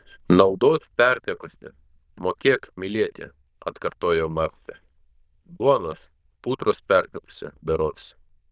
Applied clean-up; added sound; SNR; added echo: neural diffusion model UNIVERSE++.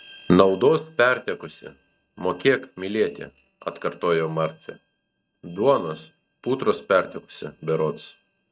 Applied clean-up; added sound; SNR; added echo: neural mask model RNNoise.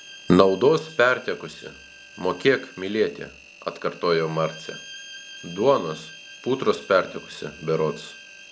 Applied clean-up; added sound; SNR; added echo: none; Engine + Bowed string instrument; 19 dB; none.